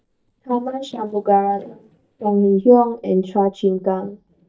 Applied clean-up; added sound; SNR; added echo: neural mask model DeepFilterNet 3.